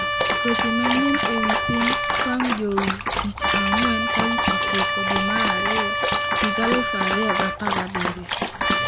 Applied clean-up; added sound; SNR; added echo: none; Dog + Trumpet; -4 dB; none.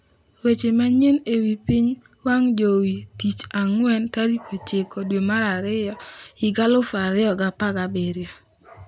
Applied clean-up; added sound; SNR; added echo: none; none; none; none.